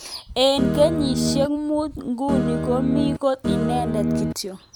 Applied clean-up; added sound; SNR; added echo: none; Guitar; -1 dB; none.